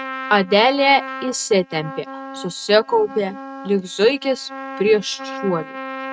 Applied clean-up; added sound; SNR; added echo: neural mask model RNNoise.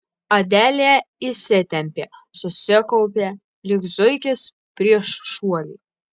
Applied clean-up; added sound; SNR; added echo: none; none; none; none.